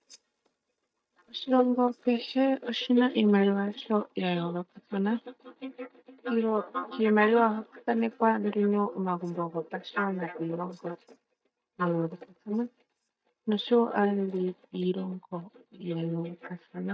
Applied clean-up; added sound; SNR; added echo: neural mask model DeepFilterNet 3.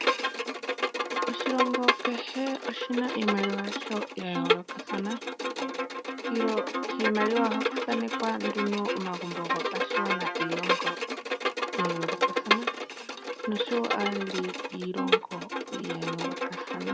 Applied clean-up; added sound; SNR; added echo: none; Bowed string instrument; -3 dB; none.